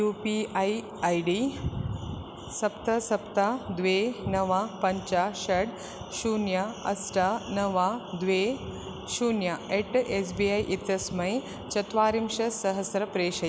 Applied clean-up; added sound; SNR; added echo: none; none; none; none.